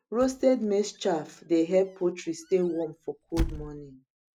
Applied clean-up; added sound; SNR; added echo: none; Squeak / Slam / Wood; 11 dB; none.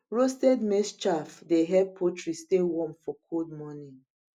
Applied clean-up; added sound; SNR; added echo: none; none; none; none.